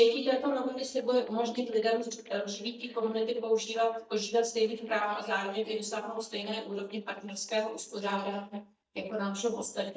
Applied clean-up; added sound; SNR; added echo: neural mask model DeepFilterNet 3.